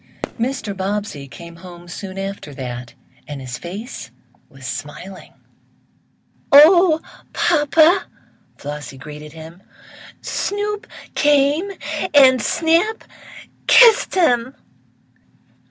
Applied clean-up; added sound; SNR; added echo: none; Fireworks; 15 dB; none.